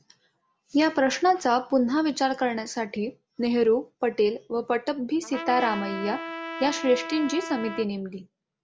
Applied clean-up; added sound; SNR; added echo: none; Trumpet; 10 dB; none.